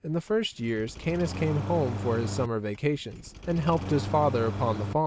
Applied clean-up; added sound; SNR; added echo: none; Engine starting; 7 dB; none.